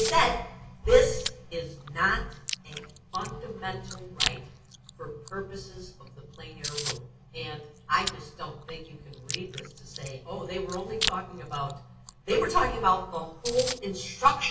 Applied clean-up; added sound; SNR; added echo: none; Chewing, mastication; 10 dB; reverberation time 0.3 s.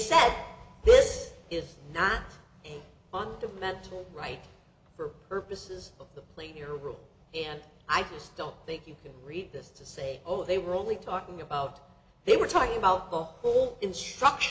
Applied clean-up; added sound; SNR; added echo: none; none; none; none.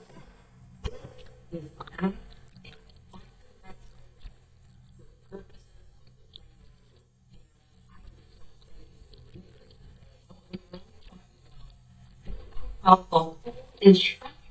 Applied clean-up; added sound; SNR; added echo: neural mask model DeepFilterNet 3.